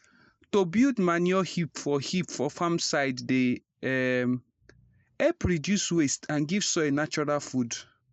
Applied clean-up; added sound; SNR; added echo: neural mask model Resemble Enhance denoiser.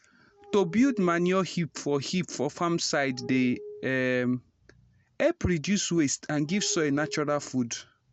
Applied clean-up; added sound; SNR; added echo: none; Glass; 18 dB; none.